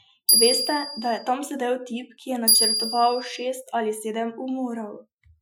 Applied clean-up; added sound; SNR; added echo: classical method Wiener filter.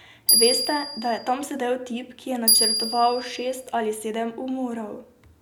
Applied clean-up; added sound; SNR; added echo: none; Bell; -3 dB; none.